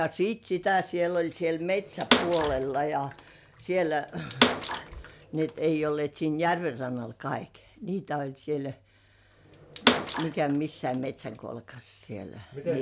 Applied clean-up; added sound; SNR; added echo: none; Bathtub (filling or washing) / Water / Splash, splatter; 1 dB; none.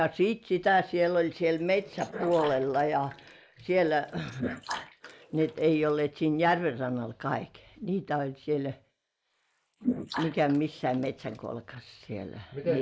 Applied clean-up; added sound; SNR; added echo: neural mask model Resemble Enhance denoiser.